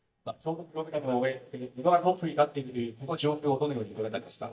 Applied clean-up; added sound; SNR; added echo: neural mask model DeepFilterNet 3.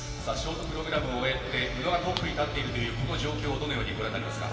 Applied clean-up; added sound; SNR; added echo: none; Dog; 19 dB; reverberation time 2.6 s.